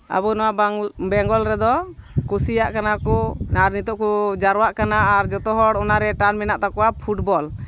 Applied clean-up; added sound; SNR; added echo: none; none; none; none.